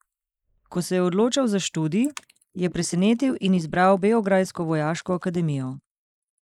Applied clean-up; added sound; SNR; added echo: neural mask model Resemble Enhance denoiser.